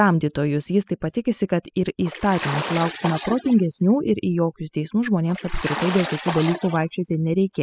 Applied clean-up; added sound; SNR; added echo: classical method spectral subtraction.